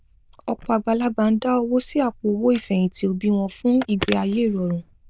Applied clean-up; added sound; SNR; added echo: neural diffusion model UNIVERSE++.